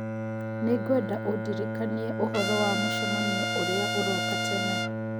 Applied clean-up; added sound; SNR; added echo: none; Bowed string instrument + Trumpet; -1 dB; none.